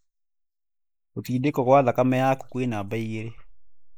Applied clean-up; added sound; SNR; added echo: neural mask model Resemble Enhance denoiser.